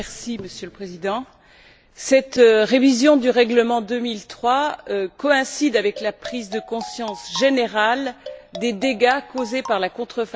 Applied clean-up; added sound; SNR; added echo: none; Marimba, xylophone; 16 dB; none.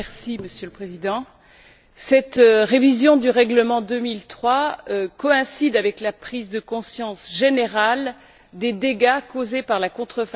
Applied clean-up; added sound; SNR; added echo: none; none; none; none.